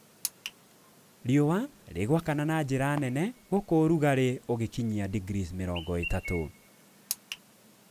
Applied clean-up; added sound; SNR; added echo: none; Chirp, tweet; 19 dB; none.